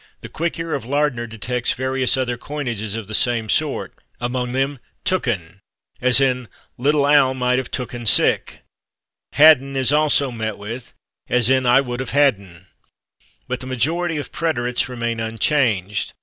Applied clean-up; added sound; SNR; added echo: none; none; none; none.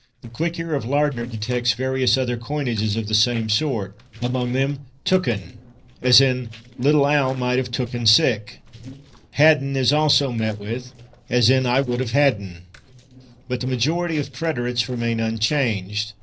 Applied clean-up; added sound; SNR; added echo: neural separator model SepFormer DNS4.